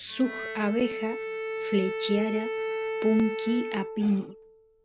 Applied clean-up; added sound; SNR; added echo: none; Bowed string instrument; 5 dB; none.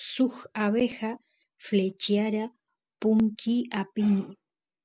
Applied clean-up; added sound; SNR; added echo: none; none; none; none.